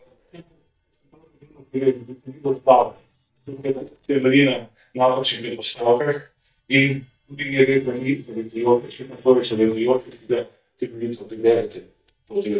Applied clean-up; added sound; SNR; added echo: neural mask model DeepFilterNet 3.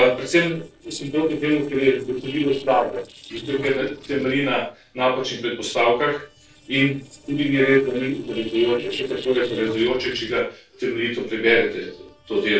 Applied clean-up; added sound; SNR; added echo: neural separator model SepFormer DNS4.